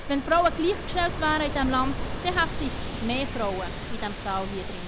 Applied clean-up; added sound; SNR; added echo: none; Ocean; 4 dB; none.